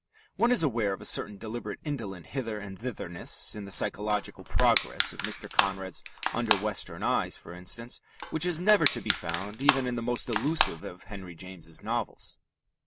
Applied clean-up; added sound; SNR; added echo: none; Crushing; 2 dB; none.